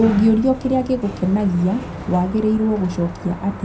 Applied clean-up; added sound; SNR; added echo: none; Sliding door; 12 dB; reverberation time 0.2 s.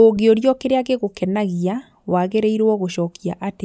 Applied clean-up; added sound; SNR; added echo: none; none; none; none.